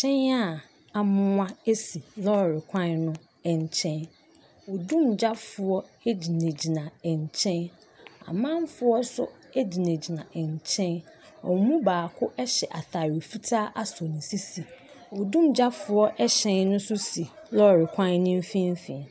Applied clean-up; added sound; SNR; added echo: none; none; none; none.